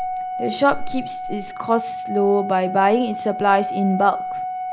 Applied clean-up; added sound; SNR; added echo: none; Organ; 6 dB; none.